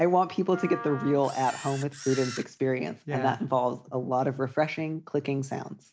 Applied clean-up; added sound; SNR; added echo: none; Wind instrument, woodwind instrument + Camera; 13 dB; none.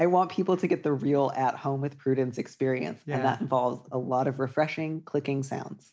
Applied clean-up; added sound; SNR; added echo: none; none; none; none.